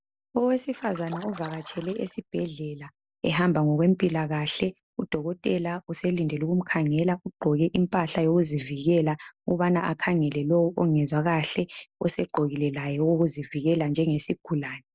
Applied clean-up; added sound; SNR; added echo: none; Splash, splatter; 18 dB; none.